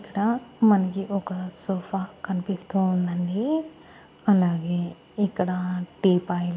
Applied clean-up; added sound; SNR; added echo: none; none; none; none.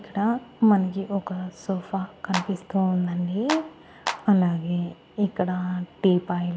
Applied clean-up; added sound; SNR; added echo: none; Clapping; 8 dB; none.